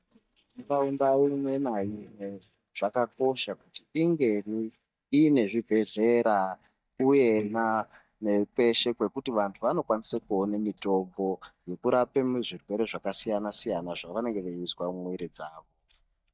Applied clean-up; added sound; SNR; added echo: neural mask model DeepFilterNet 3.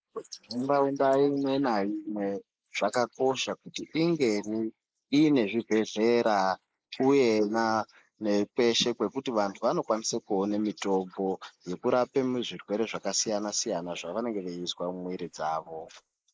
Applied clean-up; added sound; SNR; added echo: neural mask model Resemble Enhance denoiser.